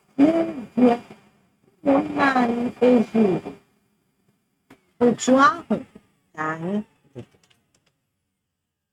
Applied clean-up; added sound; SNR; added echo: neural mask model RNNoise.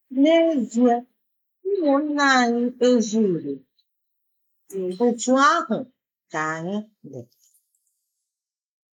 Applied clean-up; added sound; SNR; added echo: neural mask model Resemble Enhance denoiser.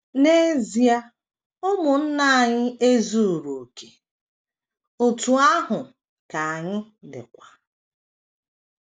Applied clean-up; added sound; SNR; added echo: none; none; none; none.